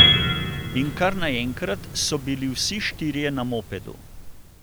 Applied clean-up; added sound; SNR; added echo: none; Piano; -1 dB; none.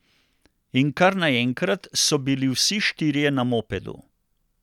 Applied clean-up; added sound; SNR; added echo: none; none; none; none.